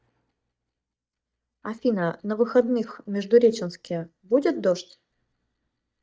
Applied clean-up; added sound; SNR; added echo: neural mask model DeepFilterNet 3.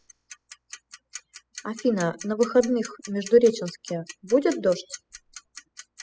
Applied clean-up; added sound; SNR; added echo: classical method spectral subtraction.